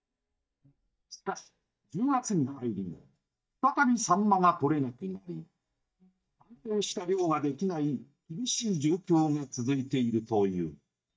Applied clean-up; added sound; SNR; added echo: neural mask model DeepFilterNet 3.